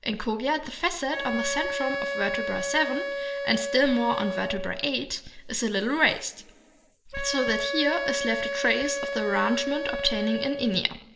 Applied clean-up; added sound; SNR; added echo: none; Wind instrument, woodwind instrument; 5 dB; reverberation time 2.4 s.